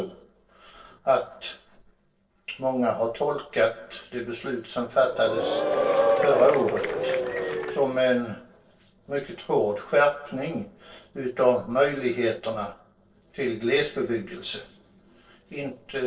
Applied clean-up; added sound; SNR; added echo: neural separator model SepFormer DNS4.